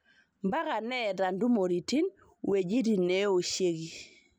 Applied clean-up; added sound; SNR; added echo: none; none; none; none.